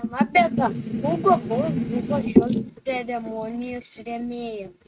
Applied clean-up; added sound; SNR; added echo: neural mask model RNNoise.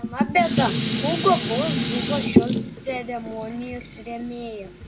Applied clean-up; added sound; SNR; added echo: none; Dishes, pots, and pans; -1 dB; none.